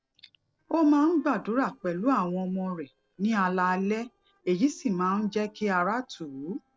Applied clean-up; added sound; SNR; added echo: neural separator model SepFormer DNS4.